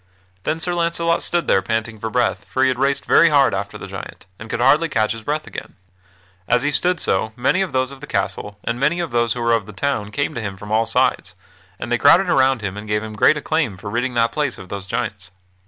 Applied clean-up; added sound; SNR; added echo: none; none; none; none.